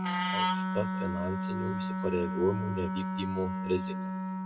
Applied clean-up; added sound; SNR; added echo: none; Wind instrument, woodwind instrument; -3 dB; reverberation time 1.3 s.